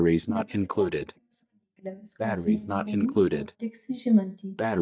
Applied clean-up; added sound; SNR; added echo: neural mask model DeepFilterNet 3.